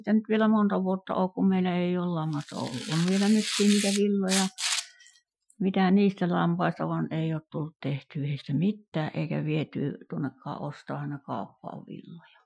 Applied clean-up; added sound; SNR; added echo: classical method Wiener filter.